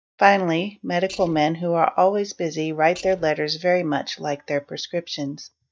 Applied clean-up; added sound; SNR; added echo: neural mask model DeepFilterNet 3.